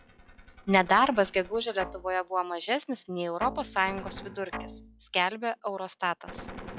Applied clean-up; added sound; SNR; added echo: classical method log-MMSE.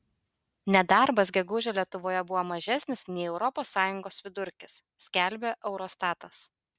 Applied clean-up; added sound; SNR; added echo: none; none; none; none.